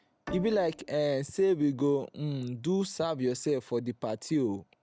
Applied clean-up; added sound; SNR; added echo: none; Bowed string instrument; 16 dB; none.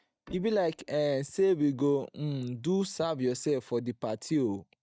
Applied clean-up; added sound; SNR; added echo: neural mask model DeepFilterNet 3.